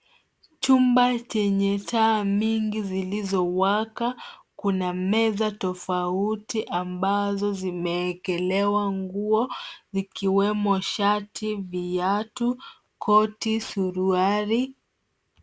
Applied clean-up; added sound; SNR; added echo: none; none; none; none.